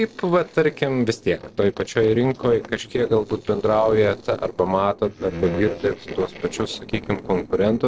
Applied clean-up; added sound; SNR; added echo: neural separator model SepFormer DNS4.